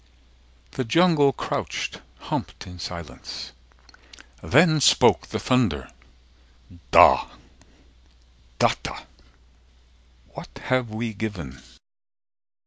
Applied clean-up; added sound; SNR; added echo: none; none; none; none.